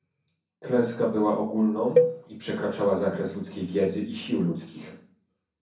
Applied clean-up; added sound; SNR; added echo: none; Cowbell; 0 dB; reverberation time 0.6 s.